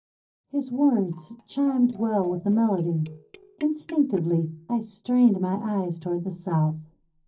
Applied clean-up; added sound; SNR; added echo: neural separator model SepFormer DNS4.